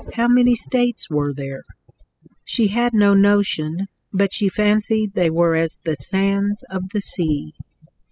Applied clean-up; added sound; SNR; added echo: classical method spectral subtraction.